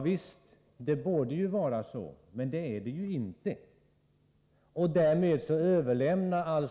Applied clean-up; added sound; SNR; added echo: none; none; none; none.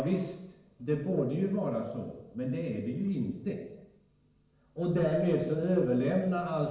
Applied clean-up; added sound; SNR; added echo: none; none; none; reverberation time 0.9 s.